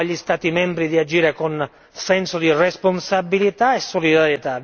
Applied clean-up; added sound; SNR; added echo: none; none; none; none.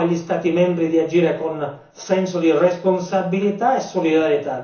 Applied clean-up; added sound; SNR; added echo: none; none; none; reverberation time 0.7 s.